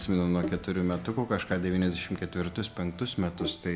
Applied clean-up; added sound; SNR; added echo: none; Sink (filling or washing); 15 dB; none.